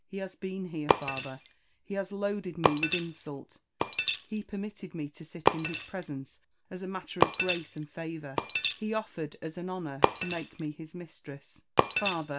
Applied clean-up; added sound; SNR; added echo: none; Shatter; -4 dB; none.